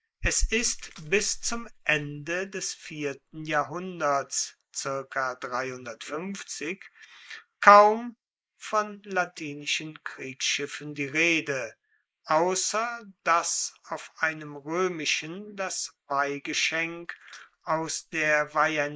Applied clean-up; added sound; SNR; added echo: neural mask model Resemble Enhance denoiser.